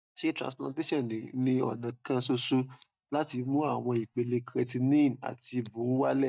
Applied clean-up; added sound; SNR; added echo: neural mask model DeepFilterNet 3.